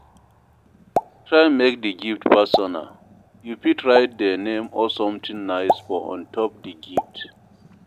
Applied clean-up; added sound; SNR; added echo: none; Explosion; 8 dB; none.